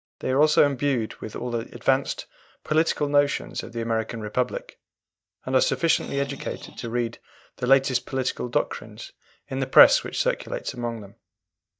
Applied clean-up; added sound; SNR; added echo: neural mask model DeepFilterNet 3.